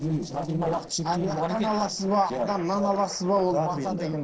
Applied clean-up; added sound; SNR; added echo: neural separator model SepFormer DNS4.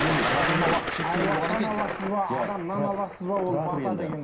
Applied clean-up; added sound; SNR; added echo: none; Thunder; 3 dB; reverberation time 0.3 s.